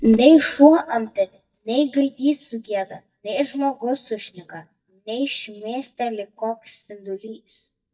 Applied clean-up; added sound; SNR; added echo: neural mask model DeepFilterNet 3.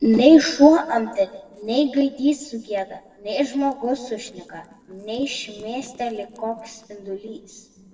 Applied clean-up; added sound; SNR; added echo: neural separator model SepFormer DNS4.